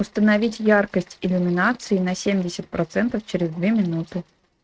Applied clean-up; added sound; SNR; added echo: neural mask model RNNoise.